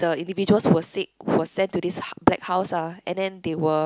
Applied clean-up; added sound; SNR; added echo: none; none; none; none.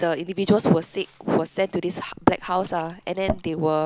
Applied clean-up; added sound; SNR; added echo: none; Liquid; 15 dB; none.